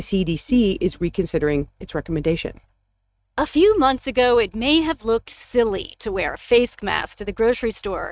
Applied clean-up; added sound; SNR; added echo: neural mask model RNNoise.